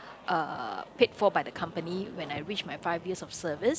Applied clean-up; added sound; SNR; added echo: none; Aircraft; 17 dB; none.